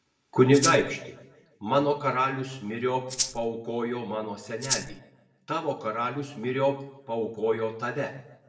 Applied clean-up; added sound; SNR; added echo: none; Rattle (instrument); 3 dB; reverberation time 0.7 s.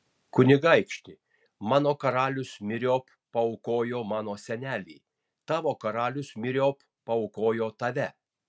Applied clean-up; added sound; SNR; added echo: none; none; none; none.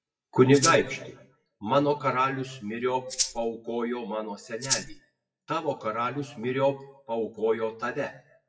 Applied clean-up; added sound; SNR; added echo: classical method WPE with log-MMSE.